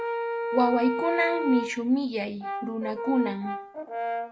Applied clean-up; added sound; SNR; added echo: none; Brass instrument; 4 dB; none.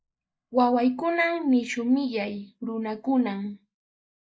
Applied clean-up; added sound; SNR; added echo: neural mask model Resemble Enhance denoiser.